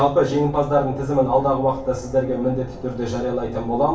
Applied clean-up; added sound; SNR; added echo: none; none; none; reverberation time 0.4 s.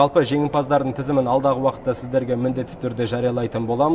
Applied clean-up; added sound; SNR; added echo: none; none; none; none.